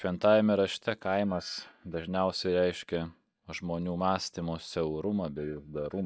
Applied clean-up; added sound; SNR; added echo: neural mask model DeepFilterNet 3.